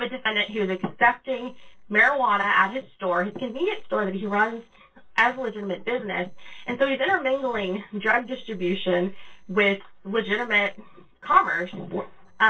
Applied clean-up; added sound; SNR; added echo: neural separator model SepFormer DNS4.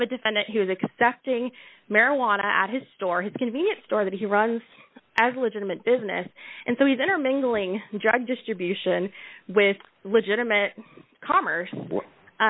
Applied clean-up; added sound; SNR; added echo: none; none; none; none.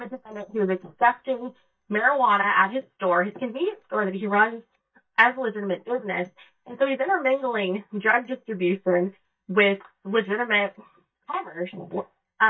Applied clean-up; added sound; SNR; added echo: neural mask model DeepFilterNet 3.